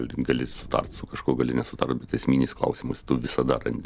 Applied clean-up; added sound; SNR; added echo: none; Wind; 18 dB; none.